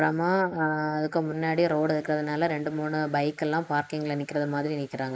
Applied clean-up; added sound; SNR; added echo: neural mask model Resemble Enhance denoiser.